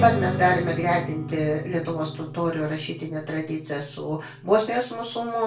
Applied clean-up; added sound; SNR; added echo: none; Strum; 7 dB; reverberation time 0.3 s.